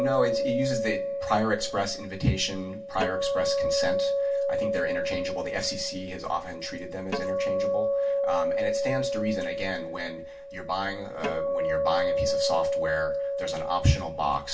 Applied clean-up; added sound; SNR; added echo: none; Acoustic guitar; -1 dB; reverberation time 0.2 s.